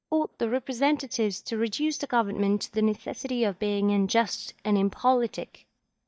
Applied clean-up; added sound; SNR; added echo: neural mask model DeepFilterNet 3.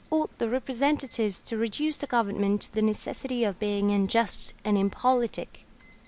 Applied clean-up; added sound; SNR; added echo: none; Alarm; 9 dB; none.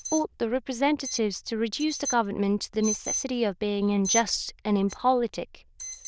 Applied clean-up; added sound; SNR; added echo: neural diffusion model UNIVERSE++.